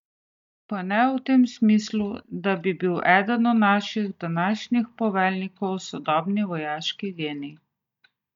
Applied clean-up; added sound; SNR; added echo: neural mask model DeepFilterNet 3.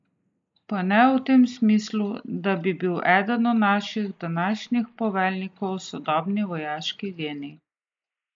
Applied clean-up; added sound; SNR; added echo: neural mask model Resemble Enhance denoiser.